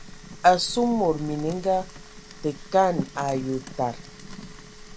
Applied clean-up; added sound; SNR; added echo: none; Telephone + Fire; 13 dB; none.